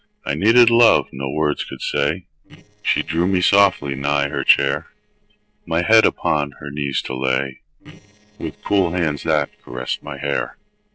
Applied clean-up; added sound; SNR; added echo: neural separator model SepFormer DNS4.